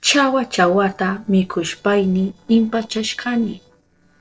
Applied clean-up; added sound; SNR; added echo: neural separator model SepFormer DNS4.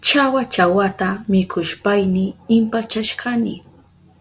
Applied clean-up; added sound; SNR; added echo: none; none; none; none.